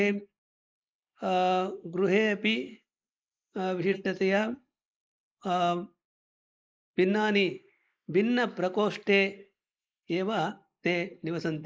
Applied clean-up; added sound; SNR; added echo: neural mask model Resemble Enhance denoiser.